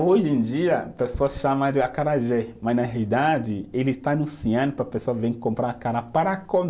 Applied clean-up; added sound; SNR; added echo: none; none; none; none.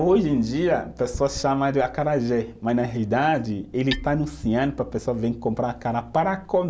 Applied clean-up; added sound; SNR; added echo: none; Hammer; 18 dB; none.